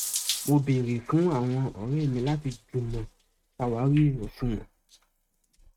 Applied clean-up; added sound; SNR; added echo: neural mask model RNNoise.